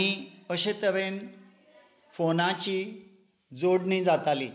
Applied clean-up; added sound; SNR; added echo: none; none; none; none.